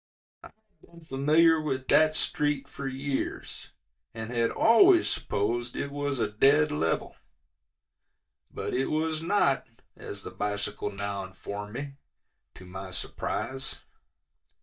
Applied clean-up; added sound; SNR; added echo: neural mask model DeepFilterNet 3.